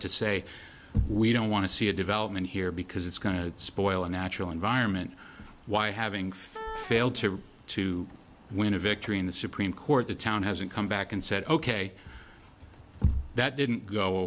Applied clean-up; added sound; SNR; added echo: none; Wind instrument, woodwind instrument; 12 dB; none.